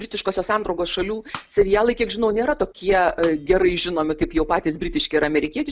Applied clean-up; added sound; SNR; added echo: none; Shatter; 15 dB; none.